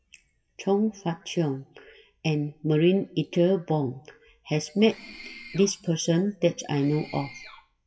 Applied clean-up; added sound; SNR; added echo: classical method WPE with log-MMSE.